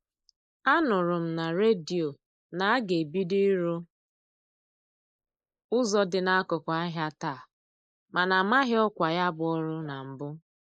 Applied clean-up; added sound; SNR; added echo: neural mask model Resemble Enhance denoiser.